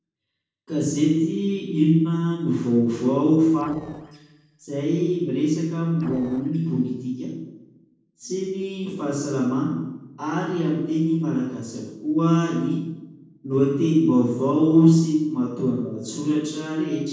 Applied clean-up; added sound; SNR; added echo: neural separator model SepFormer DNS4.